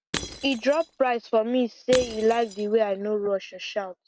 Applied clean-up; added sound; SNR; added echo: none; Shatter / Crushing; 12 dB; none.